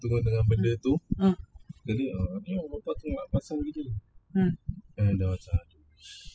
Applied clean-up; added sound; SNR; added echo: classical method spectral subtraction.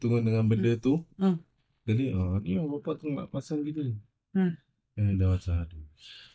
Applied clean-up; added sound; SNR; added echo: neural mask model DeepFilterNet 3.